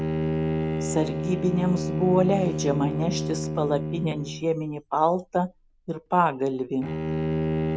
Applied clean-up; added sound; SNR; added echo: none; Bowed string instrument; 2 dB; none.